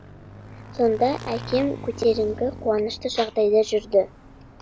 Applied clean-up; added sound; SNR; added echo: none; Motorcycle / Engine; 16 dB; none.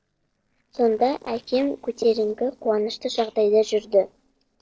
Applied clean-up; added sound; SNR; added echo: neural separator model SepFormer DNS4.